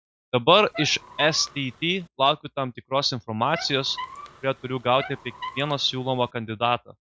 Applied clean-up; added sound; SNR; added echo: none; Squeak; 14 dB; none.